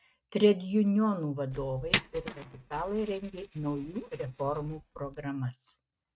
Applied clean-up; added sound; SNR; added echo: neural mask model RNNoise.